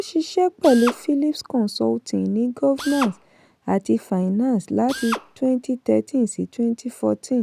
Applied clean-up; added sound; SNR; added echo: none; Drill; 10 dB; none.